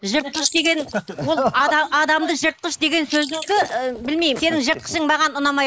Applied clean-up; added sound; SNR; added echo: neural mask model Resemble Enhance denoiser.